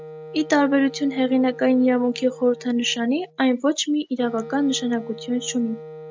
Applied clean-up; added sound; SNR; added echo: none; Wind instrument, woodwind instrument; 16 dB; none.